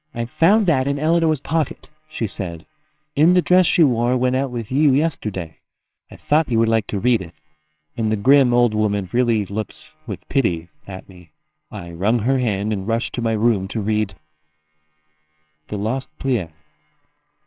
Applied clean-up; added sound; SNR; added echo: neural separator model SepFormer WHAMR!.